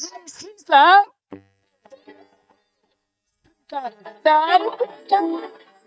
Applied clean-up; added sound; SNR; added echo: neural mask model DeepFilterNet 3.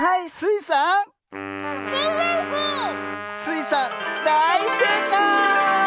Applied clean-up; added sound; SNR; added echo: none; Wind instrument, woodwind instrument + Trumpet; 10 dB; none.